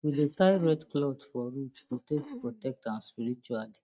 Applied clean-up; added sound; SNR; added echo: neural mask model DeepFilterNet 3.